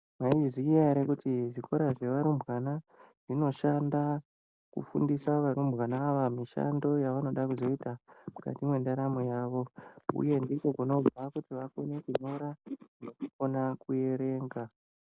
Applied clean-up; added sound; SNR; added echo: none; none; none; none.